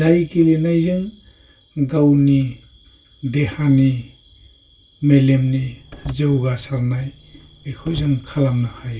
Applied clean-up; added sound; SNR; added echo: none; Car; 19 dB; reverberation time 0.2 s.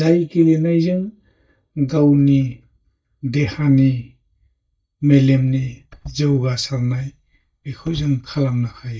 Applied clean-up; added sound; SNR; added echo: neural mask model DeepFilterNet 3.